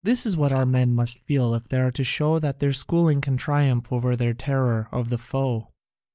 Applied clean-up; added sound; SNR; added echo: neural mask model DeepFilterNet 3.